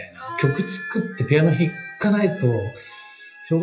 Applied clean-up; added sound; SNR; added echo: classical method WPE with log-MMSE.